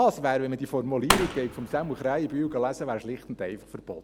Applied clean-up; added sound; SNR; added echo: none; Fireworks; 2 dB; none.